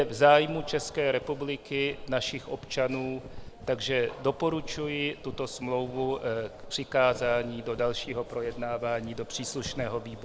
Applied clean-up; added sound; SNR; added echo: none; Walk, footsteps; 16 dB; none.